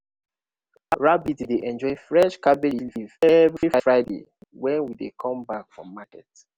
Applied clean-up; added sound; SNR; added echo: none; none; none; none.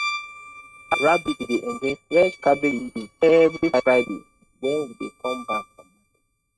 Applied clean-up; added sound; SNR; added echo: neural mask model RNNoise.